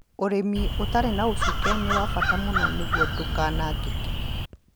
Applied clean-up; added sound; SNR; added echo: none; Crow; -3 dB; none.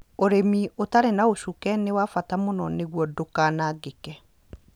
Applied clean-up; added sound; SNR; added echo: none; none; none; none.